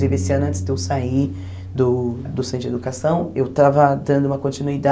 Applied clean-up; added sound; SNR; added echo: none; Bass guitar; 10 dB; none.